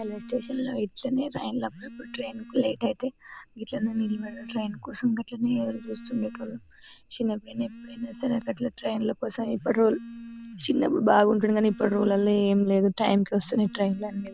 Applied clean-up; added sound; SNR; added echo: none; Telephone; 18 dB; none.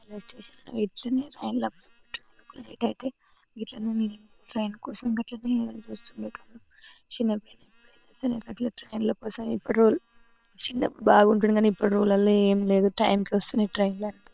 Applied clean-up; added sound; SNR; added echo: neural separator model SepFormer WHAM!.